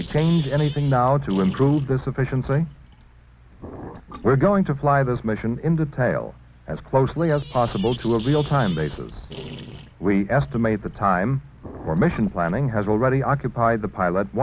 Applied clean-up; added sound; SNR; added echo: none; Sink (filling or washing); 17 dB; none.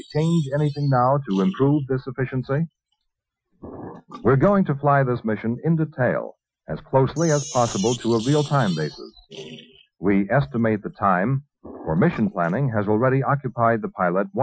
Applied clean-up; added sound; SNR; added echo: classical method Wiener filter.